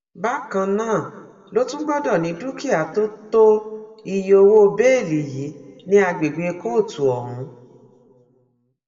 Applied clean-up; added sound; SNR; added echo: none; none; none; reverberation time 1.0 s.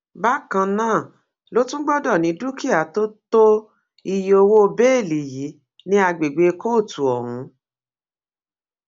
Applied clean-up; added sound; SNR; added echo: none; none; none; none.